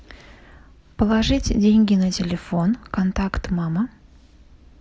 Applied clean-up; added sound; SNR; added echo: none; none; none; none.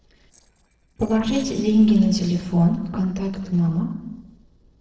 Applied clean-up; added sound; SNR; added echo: neural separator model SepFormer DNS4.